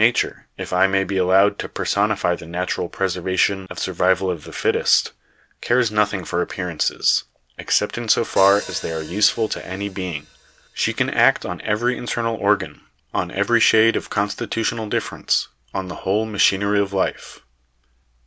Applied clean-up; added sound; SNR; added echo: none; Hi-hat; 17 dB; none.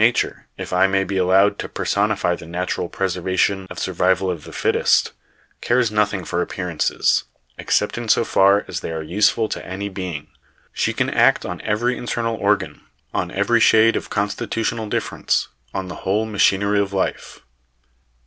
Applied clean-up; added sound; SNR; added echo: none; none; none; none.